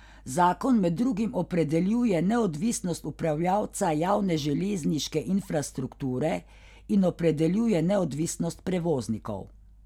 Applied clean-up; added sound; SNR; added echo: none; none; none; none.